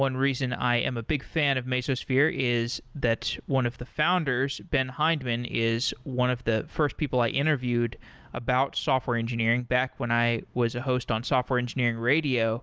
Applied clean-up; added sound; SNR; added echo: none; none; none; none.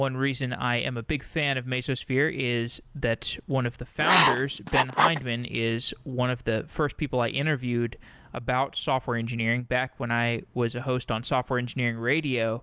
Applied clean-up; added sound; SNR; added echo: none; Writing; -3 dB; none.